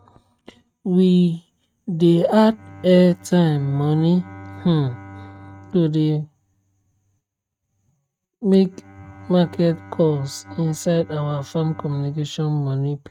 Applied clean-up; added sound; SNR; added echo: neural mask model RNNoise.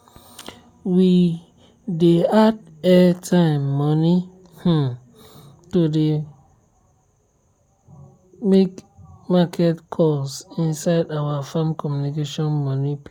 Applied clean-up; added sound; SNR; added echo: none; none; none; none.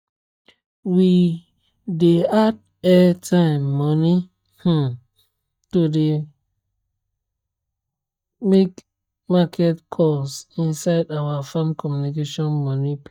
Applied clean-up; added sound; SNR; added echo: neural mask model DeepFilterNet 3.